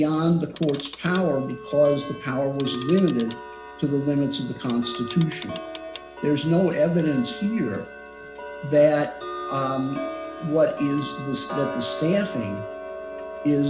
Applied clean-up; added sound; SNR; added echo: none; Tick-tock; 11 dB; none.